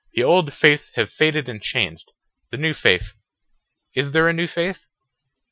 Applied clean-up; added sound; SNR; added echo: classical method Wiener filter.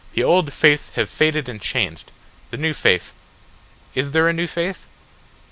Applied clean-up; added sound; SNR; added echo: none; none; none; none.